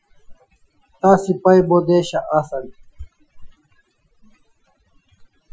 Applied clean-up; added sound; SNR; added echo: classical method Wiener filter.